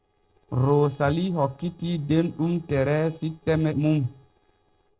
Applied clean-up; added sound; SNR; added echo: neural separator model SepFormer DNS4.